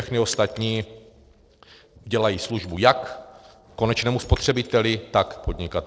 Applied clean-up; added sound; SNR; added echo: neural separator model SepFormer DNS4.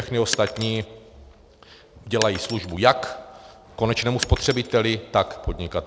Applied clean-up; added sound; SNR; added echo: none; Shatter; 13 dB; none.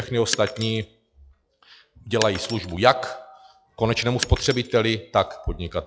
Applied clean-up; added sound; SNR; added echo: classical method log-MMSE.